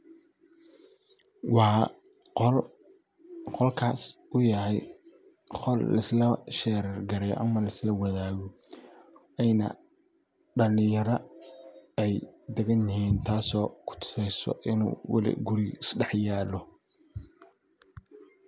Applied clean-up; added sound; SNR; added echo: none; none; none; none.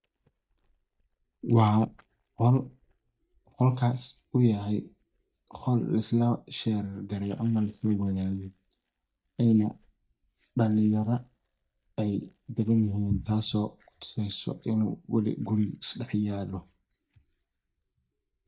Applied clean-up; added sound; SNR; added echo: neural mask model DeepFilterNet 3.